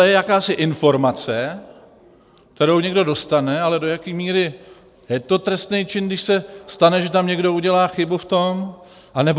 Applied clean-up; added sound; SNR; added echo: none; none; none; none.